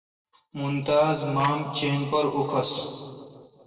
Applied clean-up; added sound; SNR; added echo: neural separator model SepFormer DNS4.